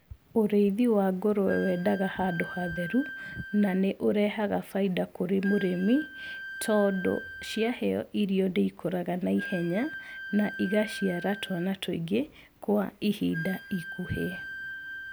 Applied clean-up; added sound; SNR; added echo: none; Wind instrument, woodwind instrument; 14 dB; none.